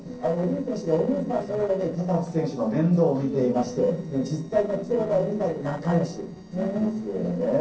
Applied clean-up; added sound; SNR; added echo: neural separator model SepFormer DNS4.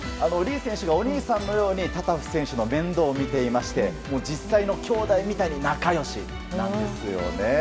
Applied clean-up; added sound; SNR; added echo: none; none; none; none.